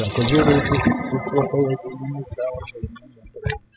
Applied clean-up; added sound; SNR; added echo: classical method spectral subtraction.